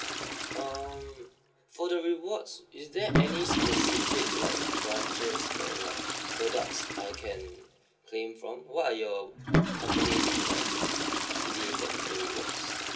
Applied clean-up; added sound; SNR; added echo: none; Toilet flush / Water; -4 dB; reverberation time 0.2 s.